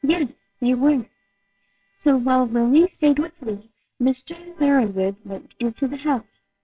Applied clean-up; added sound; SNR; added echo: neural separator model SepFormer WHAMR!.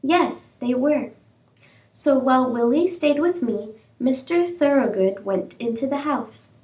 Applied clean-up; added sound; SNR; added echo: none; none; none; none.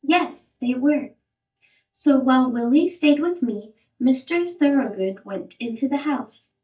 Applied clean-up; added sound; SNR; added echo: neural mask model DeepFilterNet 3.